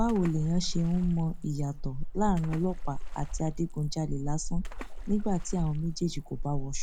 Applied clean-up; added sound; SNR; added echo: none; Water / Splash, splatter; 2 dB; none.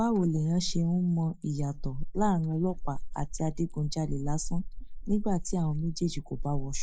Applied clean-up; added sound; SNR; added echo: neural mask model Resemble Enhance denoiser.